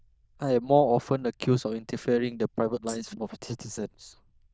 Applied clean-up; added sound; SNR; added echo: neural diffusion model UNIVERSE++.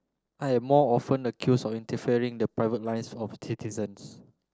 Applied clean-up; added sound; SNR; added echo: neural separator model SepFormer DNS4.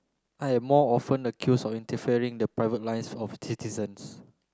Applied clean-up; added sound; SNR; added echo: none; none; none; none.